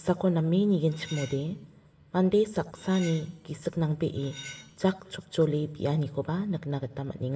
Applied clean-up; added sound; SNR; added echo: none; Cutlery, silverware; 18 dB; reverberation time 1.3 s.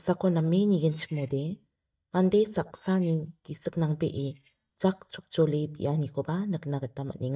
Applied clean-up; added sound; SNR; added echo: neural mask model DeepFilterNet 3.